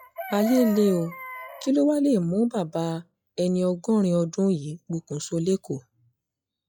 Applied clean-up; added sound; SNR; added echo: classical method log-MMSE.